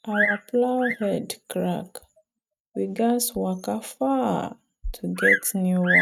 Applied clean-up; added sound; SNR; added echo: neural mask model RNNoise.